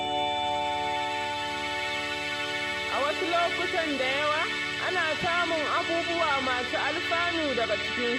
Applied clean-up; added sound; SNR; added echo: none; Musical instrument; -1 dB; none.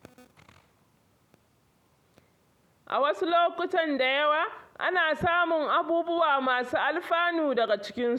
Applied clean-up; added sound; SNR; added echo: none; none; none; none.